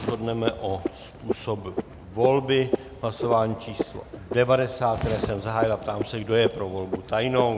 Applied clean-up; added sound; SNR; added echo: none; Frog; 7 dB; none.